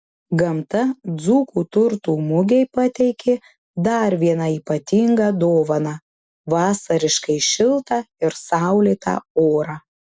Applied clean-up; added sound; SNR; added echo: none; none; none; none.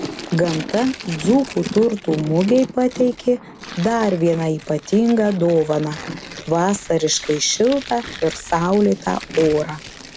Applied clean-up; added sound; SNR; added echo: none; Tearing + Thunder; 13 dB; none.